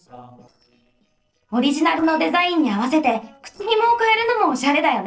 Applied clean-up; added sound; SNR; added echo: neural separator model SepFormer DNS4.